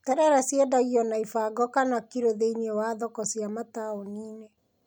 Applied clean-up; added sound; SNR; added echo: none; none; none; none.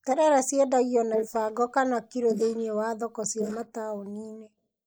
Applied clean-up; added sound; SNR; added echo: neural mask model Resemble Enhance denoiser.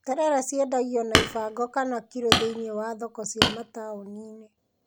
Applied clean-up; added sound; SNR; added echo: none; Hammer; -1 dB; none.